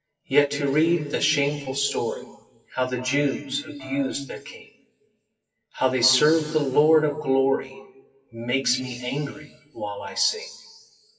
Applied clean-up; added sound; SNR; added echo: classical method WPE with log-MMSE.